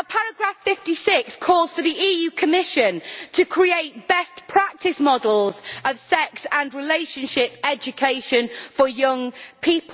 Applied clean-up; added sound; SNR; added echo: none; none; none; none.